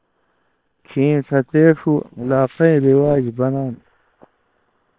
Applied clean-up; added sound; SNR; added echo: neural separator model SepFormer WHAM!.